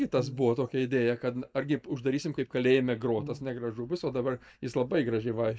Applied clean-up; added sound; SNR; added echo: neural mask model DeepFilterNet 3.